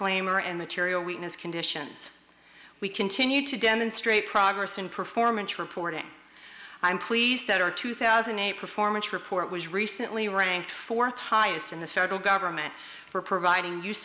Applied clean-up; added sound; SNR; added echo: none; none; none; none.